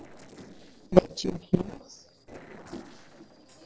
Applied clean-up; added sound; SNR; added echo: neural separator model SepFormer DNS4.